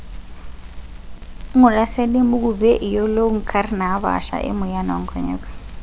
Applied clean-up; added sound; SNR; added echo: none; Crackle; 10 dB; none.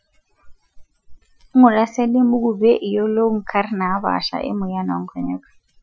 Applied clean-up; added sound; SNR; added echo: classical method Wiener filter.